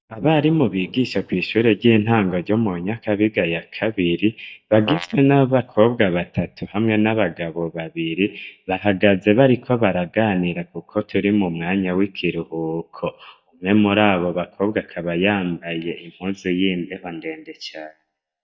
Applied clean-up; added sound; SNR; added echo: neural mask model DeepFilterNet 3.